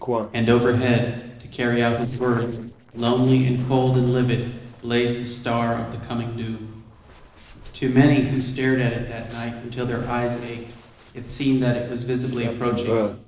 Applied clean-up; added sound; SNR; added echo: neural separator model SepFormer DNS4.